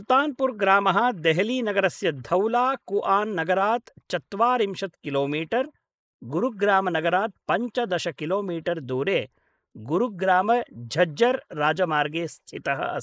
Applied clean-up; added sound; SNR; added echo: neural mask model Resemble Enhance denoiser.